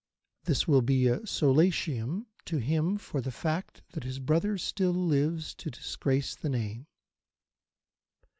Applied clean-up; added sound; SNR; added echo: none; none; none; none.